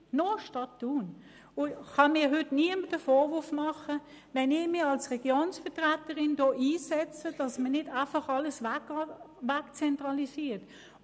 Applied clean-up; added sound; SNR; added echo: none; none; none; none.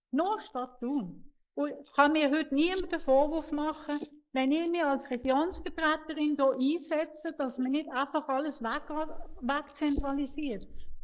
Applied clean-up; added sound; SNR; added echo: neural mask model Resemble Enhance denoiser.